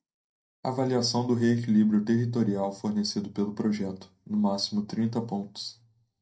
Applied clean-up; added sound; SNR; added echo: none; none; none; reverberation time 0.2 s.